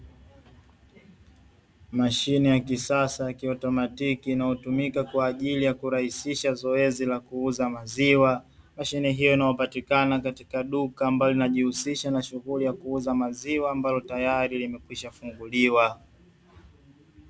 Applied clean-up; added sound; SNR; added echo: none; none; none; none.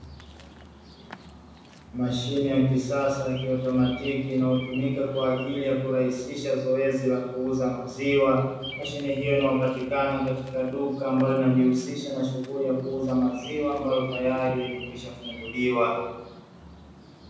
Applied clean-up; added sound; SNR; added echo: none; Bird vocalization, bird call, bird song; 18 dB; reverberation time 1.1 s.